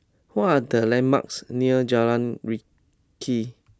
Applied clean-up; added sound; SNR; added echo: none; none; none; none.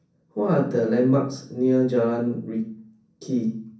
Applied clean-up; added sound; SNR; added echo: none; none; none; reverberation time 0.6 s.